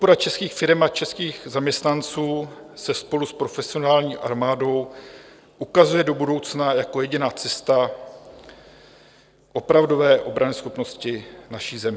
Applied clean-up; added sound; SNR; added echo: none; none; none; none.